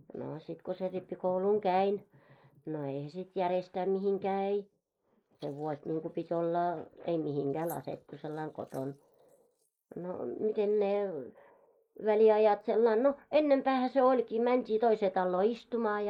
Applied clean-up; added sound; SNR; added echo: neural mask model Resemble Enhance denoiser.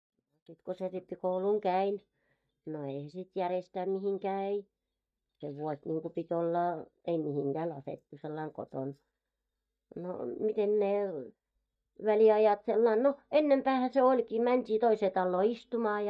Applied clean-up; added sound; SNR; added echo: neural mask model DeepFilterNet 3.